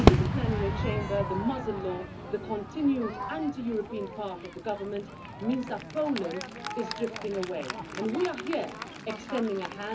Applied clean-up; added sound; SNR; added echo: none; Crowd / Fireworks; 0 dB; reverberation time 0.4 s.